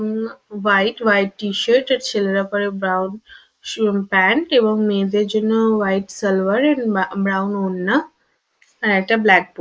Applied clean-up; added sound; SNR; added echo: neural mask model Resemble Enhance denoiser.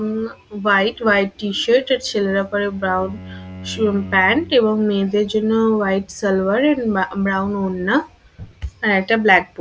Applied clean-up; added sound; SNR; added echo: none; Bowed string instrument; 17 dB; none.